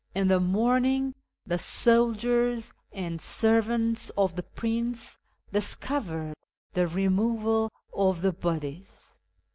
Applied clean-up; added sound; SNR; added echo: none; none; none; none.